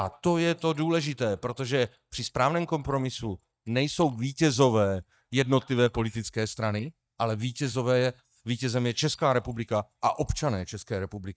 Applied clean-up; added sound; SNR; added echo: neural mask model DeepFilterNet 3.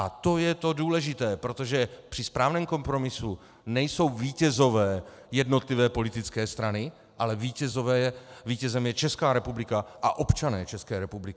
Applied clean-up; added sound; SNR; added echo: none; none; none; none.